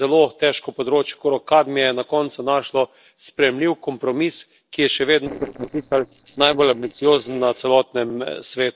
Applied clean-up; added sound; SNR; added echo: neural separator model SepFormer DNS4.